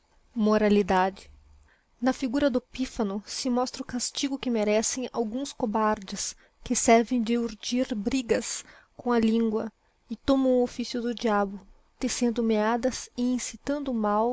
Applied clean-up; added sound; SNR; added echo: none; none; none; none.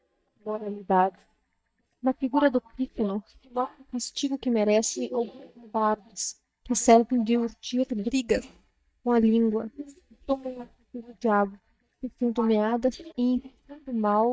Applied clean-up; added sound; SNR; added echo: neural mask model DeepFilterNet 3.